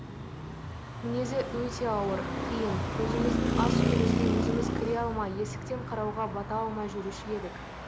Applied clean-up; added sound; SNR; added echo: none; Traffic noise, roadway noise; -2 dB; none.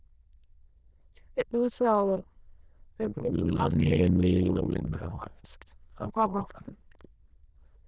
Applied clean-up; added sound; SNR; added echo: neural diffusion model UNIVERSE++.